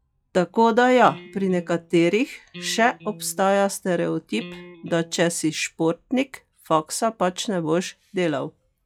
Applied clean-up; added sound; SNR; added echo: classical method log-MMSE.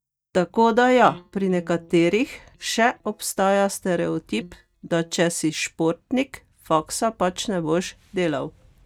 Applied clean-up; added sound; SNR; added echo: neural mask model DeepFilterNet 3.